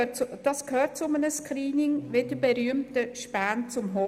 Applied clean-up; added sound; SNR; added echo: none; none; none; none.